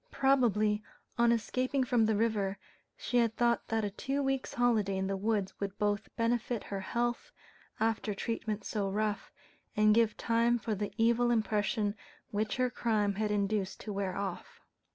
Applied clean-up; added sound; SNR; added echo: none; none; none; none.